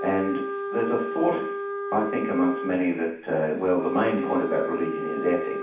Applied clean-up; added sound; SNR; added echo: none; Wind instrument, woodwind instrument; 5 dB; reverberation time 0.7 s.